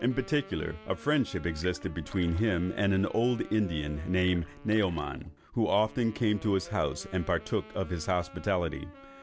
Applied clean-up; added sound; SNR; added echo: none; Wind instrument, woodwind instrument + Splash, splatter; 19 dB; none.